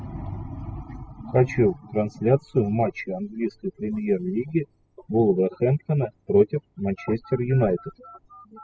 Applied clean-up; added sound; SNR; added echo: classical method spectral subtraction.